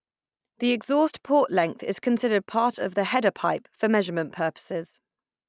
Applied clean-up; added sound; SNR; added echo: none; none; none; none.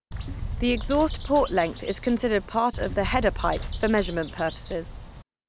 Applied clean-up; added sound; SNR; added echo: none; Bird; 7 dB; none.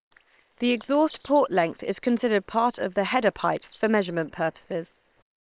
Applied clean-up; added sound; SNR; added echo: neural separator model SepFormer WHAM!.